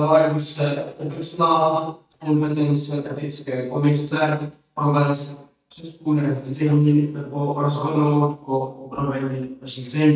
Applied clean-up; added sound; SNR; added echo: neural mask model DeepFilterNet 3.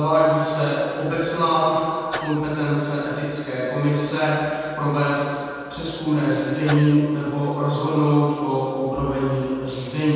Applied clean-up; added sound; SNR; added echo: none; Sneeze / Cough; 15 dB; reverberation time 2.1 s.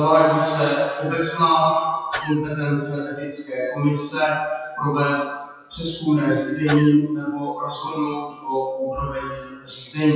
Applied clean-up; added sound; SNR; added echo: classical method WPE with log-MMSE.